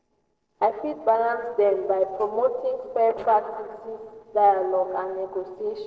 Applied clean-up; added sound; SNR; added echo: neural separator model SepFormer DNS4.